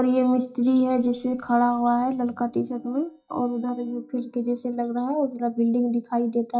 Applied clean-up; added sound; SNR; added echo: neural mask model DeepFilterNet 3.